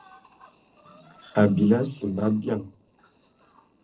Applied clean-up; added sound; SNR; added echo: neural separator model SepFormer DNS4.